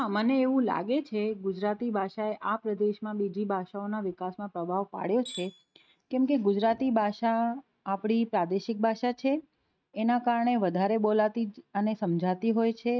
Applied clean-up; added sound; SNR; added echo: neural mask model RNNoise.